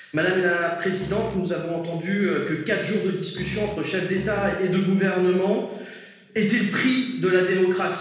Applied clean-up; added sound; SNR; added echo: none; Fart; 13 dB; reverberation time 1.1 s.